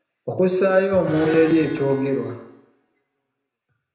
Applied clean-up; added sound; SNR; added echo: none; Screech; 15 dB; reverberation time 0.8 s.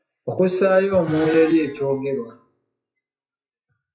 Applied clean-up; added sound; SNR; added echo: classical method WPE with log-MMSE.